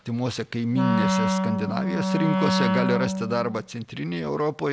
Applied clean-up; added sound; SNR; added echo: none; Wind instrument, woodwind instrument; -2 dB; none.